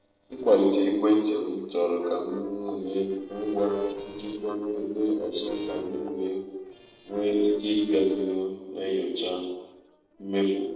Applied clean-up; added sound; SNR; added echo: neural separator model SepFormer DNS4.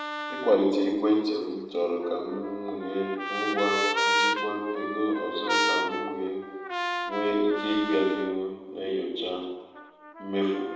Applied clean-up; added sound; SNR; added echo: none; Trumpet; 3 dB; reverberation time 1.1 s.